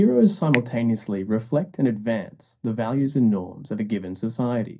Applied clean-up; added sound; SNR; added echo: neural mask model DeepFilterNet 3.